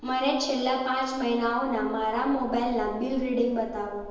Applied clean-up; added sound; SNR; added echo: none; Engine; 19 dB; reverberation time 1.0 s.